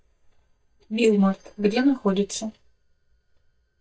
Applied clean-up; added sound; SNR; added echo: neural mask model DeepFilterNet 3.